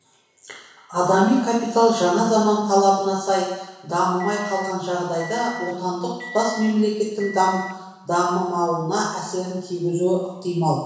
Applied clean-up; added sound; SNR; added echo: none; Microwave oven; 16 dB; reverberation time 1.1 s.